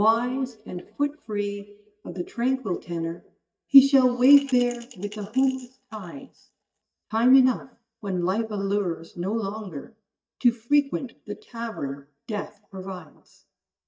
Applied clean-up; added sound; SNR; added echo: neural mask model DeepFilterNet 3.